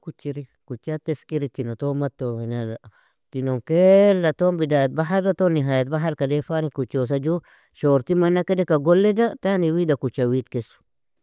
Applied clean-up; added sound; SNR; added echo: none; none; none; none.